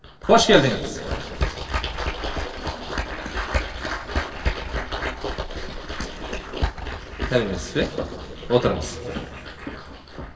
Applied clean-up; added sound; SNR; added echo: neural separator model SepFormer DNS4.